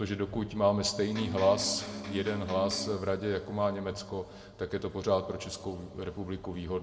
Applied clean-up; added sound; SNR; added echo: none; Electric guitar; 8 dB; reverberation time 1.6 s.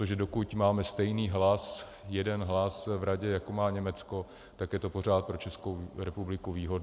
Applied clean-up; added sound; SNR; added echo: none; none; none; none.